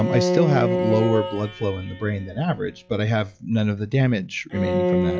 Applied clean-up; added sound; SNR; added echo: classical method log-MMSE.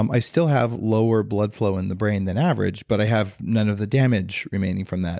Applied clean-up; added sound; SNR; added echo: none; none; none; none.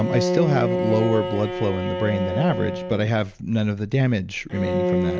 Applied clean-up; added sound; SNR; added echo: none; Bowed string instrument; 3 dB; none.